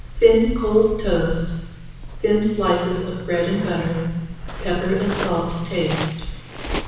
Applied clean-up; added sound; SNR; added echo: none; Waves, surf; 8 dB; reverberation time 1.1 s.